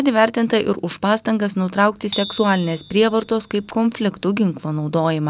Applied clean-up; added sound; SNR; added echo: none; Bicycle bell; 17 dB; none.